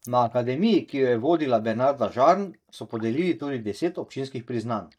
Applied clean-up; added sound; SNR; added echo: neural mask model DeepFilterNet 3.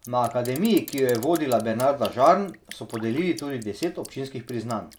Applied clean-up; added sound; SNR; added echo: none; Clock + Drip; 19 dB; none.